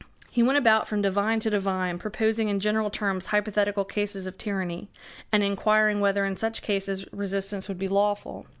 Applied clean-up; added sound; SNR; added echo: none; none; none; none.